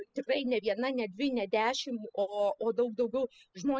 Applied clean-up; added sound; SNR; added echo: classical method spectral subtraction.